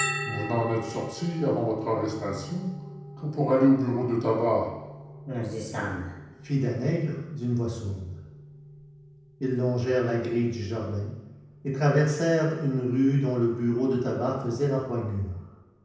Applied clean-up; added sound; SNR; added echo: none; Bell; 14 dB; reverberation time 0.9 s.